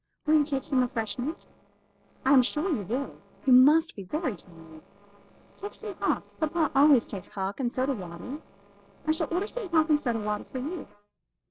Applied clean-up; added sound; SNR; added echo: neural separator model SepFormer DNS4.